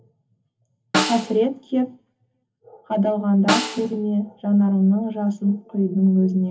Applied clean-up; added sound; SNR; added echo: none; Snare drum; 8 dB; reverberation time 0.3 s.